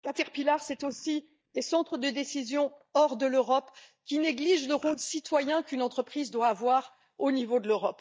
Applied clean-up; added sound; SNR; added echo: neural mask model DeepFilterNet 3.